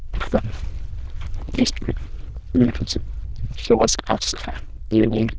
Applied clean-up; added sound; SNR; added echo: neural diffusion model UNIVERSE++.